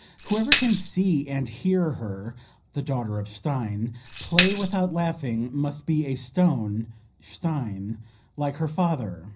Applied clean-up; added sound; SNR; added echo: none; Tambourine; 2 dB; reverberation time 0.5 s.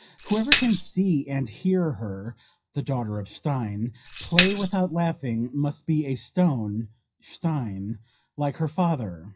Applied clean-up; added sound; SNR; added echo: classical method WPE with log-MMSE.